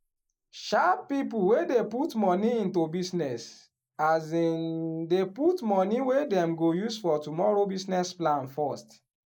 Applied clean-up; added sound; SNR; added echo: neural mask model Resemble Enhance denoiser.